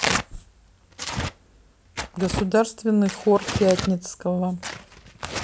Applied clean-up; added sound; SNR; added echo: none; Tearing; 6 dB; none.